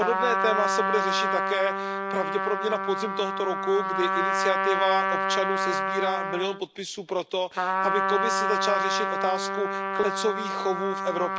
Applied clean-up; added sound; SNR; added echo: none; Trumpet; -2 dB; none.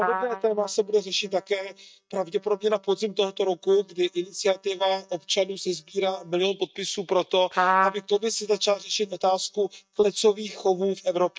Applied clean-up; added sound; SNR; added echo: neural mask model DeepFilterNet 3.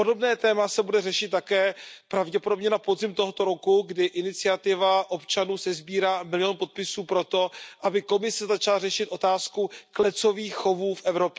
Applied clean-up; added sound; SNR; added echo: none; none; none; none.